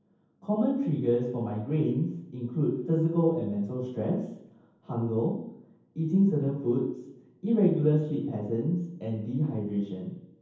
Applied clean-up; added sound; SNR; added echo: none; none; none; reverberation time 0.9 s.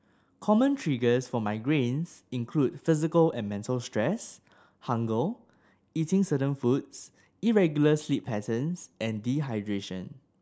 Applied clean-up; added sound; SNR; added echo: none; none; none; none.